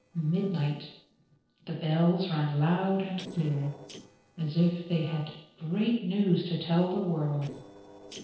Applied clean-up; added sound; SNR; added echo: neural separator model SepFormer DNS4.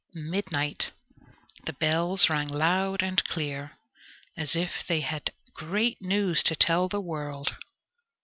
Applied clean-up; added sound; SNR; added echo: none; none; none; none.